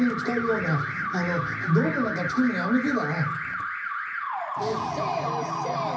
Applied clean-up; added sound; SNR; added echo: none; Alarm; 3 dB; reverberation time 0.5 s.